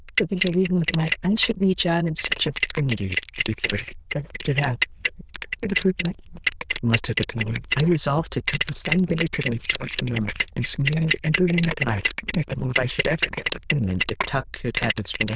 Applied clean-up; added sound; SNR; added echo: neural diffusion model UNIVERSE++.